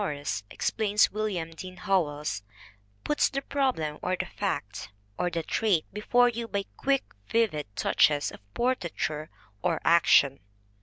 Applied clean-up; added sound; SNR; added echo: none; none; none; none.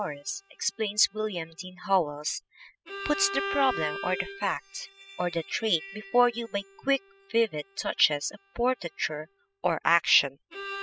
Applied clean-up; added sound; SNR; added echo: classical method spectral subtraction.